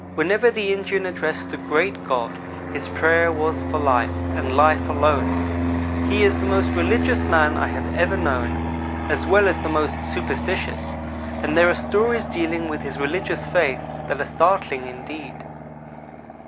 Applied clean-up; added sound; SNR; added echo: none; Fixed-wing aircraft, airplane; 3 dB; none.